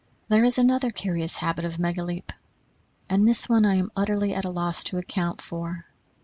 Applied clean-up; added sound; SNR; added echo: none; none; none; none.